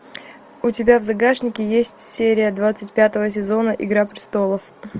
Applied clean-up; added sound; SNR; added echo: none; none; none; none.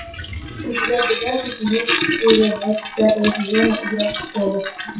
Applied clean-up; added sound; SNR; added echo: classical method WPE with log-MMSE.